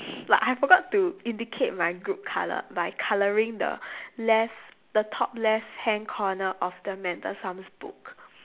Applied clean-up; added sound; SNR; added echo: none; none; none; none.